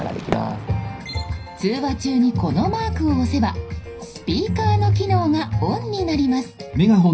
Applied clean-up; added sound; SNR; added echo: none; Crowd / Fireworks; 18 dB; reverberation time 0.4 s.